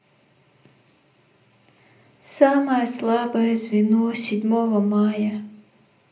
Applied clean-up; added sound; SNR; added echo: none; none; none; reverberation time 0.5 s.